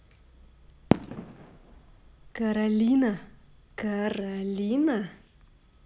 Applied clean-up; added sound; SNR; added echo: none; Fireworks; 5 dB; none.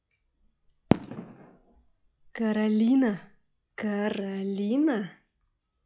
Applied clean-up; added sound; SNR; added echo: classical method log-MMSE.